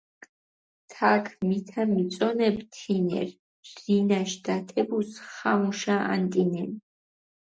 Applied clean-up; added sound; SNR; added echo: none; none; none; none.